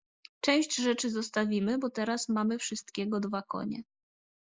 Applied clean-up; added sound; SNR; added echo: neural mask model Resemble Enhance denoiser.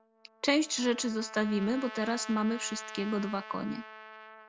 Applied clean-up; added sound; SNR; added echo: none; Trumpet; 14 dB; none.